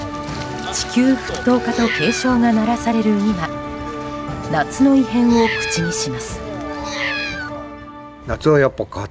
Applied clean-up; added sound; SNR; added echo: none; Meow; 10 dB; none.